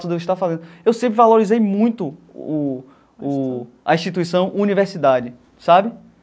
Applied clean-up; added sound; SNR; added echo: none; none; none; none.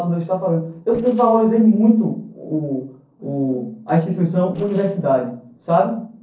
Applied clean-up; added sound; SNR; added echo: neural separator model SepFormer DNS4.